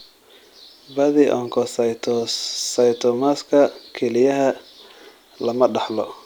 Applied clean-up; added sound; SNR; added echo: none; none; none; none.